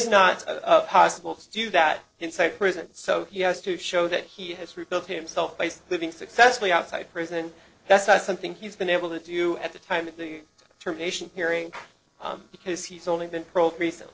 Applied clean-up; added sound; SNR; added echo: neural separator model SepFormer DNS4.